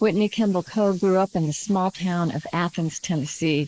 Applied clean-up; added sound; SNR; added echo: neural mask model Resemble Enhance denoiser.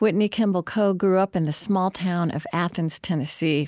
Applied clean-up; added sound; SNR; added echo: none; none; none; none.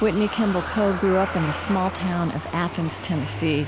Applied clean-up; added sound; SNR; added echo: none; Engine starting / Motor vehicle (road); 8 dB; none.